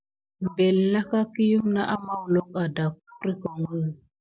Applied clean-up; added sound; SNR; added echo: none; none; none; none.